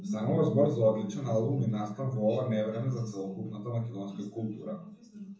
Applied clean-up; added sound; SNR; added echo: none; none; none; reverberation time 0.7 s.